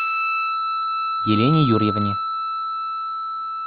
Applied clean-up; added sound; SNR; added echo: none; Guitar; -4 dB; none.